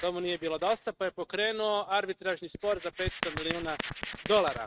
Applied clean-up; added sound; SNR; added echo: neural mask model RNNoise.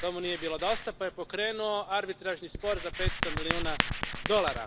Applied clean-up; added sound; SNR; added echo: none; Writing; 3 dB; none.